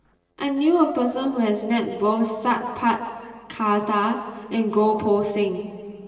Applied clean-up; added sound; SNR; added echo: neural separator model SepFormer DNS4.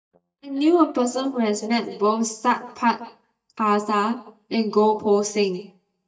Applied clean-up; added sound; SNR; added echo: neural mask model DeepFilterNet 3.